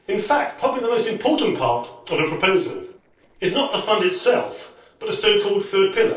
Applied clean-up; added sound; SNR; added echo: neural separator model SepFormer DNS4.